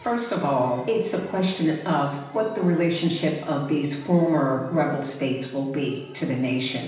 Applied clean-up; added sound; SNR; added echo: none; none; none; reverberation time 0.9 s.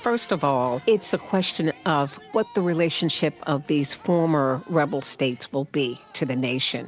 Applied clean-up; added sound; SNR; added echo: none; none; none; none.